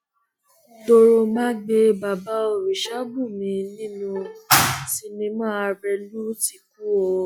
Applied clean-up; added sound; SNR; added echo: classical method log-MMSE.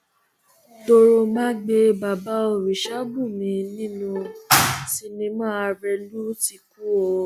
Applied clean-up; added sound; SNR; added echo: none; Bowed string instrument; 19 dB; none.